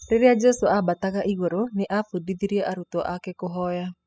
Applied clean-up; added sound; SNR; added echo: classical method spectral subtraction.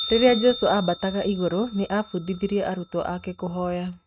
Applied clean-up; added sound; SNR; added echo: neural mask model RNNoise.